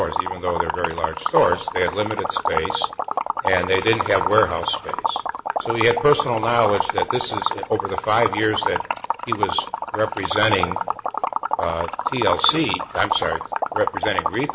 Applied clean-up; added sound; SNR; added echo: none; Liquid; 2 dB; none.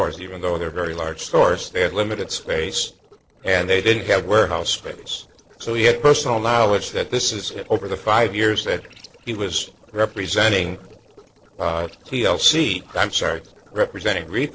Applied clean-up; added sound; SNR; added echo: neural separator model SepFormer DNS4.